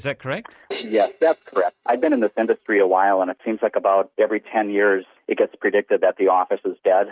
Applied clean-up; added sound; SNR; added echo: neural mask model RNNoise.